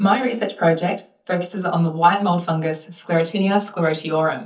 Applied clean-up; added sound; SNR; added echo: neural mask model DeepFilterNet 3.